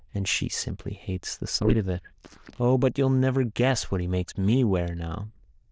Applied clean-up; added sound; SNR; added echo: neural diffusion model UNIVERSE++.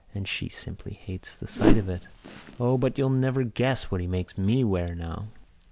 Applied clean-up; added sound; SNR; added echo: none; Whoosh, swoosh, swish; 3 dB; none.